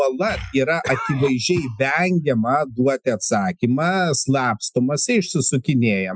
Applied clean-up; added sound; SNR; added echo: classical method Wiener filter.